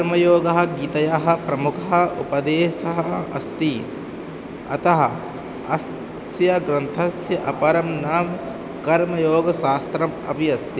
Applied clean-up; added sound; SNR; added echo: none; none; none; none.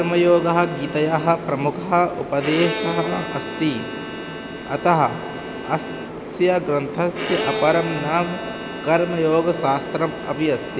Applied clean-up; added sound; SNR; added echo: none; Bowed string instrument; 11 dB; none.